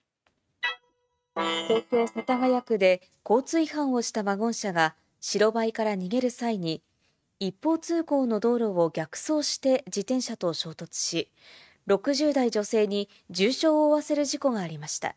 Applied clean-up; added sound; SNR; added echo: neural mask model RNNoise.